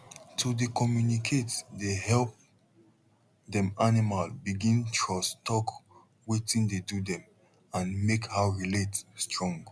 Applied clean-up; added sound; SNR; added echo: none; none; none; none.